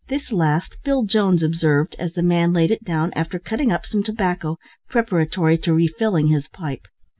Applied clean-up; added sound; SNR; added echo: none; none; none; none.